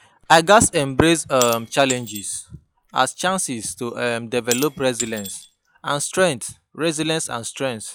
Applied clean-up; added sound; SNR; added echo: classical method log-MMSE.